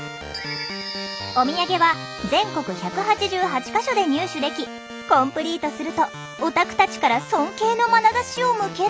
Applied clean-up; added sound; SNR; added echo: none; none; none; none.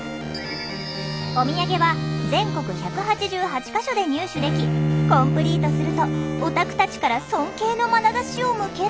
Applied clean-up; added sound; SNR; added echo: none; Bowed string instrument; 2 dB; none.